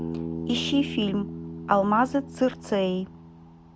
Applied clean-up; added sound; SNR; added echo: none; Bass guitar; 9 dB; none.